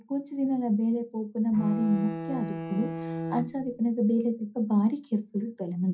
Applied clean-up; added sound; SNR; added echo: none; Bowed string instrument; 7 dB; reverberation time 0.3 s.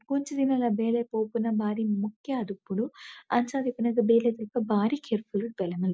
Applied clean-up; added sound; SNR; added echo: none; none; none; none.